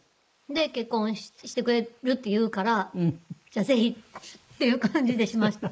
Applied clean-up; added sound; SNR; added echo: neural mask model Resemble Enhance denoiser.